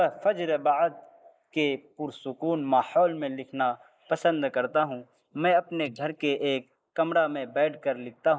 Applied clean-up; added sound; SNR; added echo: neural mask model Resemble Enhance denoiser.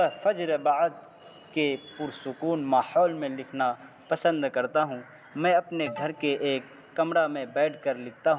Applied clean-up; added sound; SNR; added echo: none; Alarm; 16 dB; none.